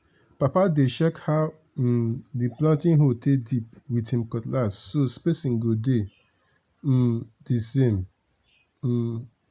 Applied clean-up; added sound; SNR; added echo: none; none; none; none.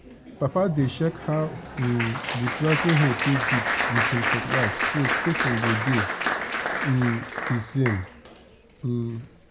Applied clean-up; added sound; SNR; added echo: none; Applause; 2 dB; none.